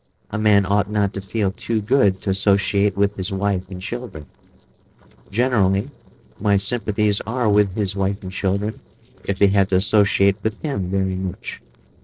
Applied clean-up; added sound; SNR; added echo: neural separator model SepFormer DNS4.